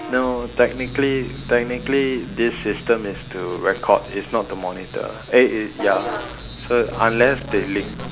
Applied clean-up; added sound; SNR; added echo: none; Bus / Vehicle horn, car horn, honking; 14 dB; none.